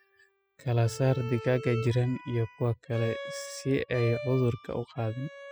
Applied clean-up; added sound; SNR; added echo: classical method spectral subtraction.